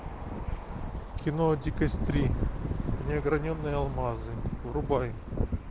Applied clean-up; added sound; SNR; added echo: none; none; none; none.